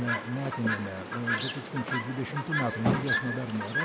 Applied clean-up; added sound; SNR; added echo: none; Chirp, tweet; -1 dB; none.